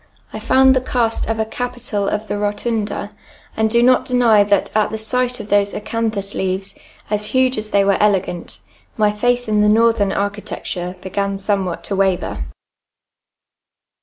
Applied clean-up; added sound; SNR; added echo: none; none; none; none.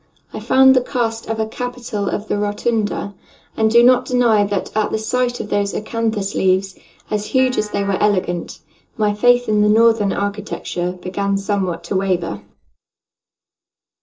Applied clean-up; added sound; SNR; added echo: neural separator model SepFormer DNS4.